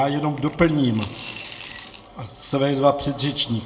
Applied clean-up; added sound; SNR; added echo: none; Coin (dropping) / Glass; 9 dB; reverberation time 0.8 s.